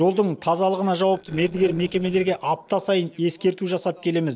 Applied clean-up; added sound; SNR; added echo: neural separator model SepFormer DNS4.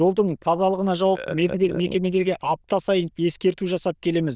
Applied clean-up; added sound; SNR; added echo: neural diffusion model UNIVERSE++.